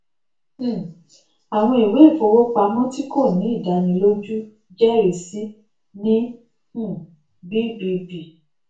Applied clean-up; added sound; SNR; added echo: none; none; none; reverberation time 0.3 s.